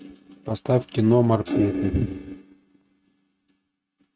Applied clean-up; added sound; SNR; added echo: neural mask model RNNoise.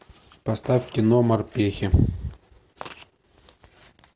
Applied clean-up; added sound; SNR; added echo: none; none; none; none.